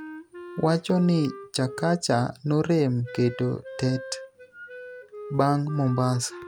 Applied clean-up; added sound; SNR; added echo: none; Wind instrument, woodwind instrument; 15 dB; none.